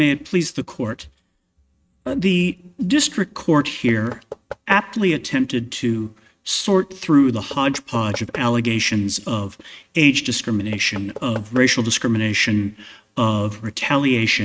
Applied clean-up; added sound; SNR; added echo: neural mask model RNNoise.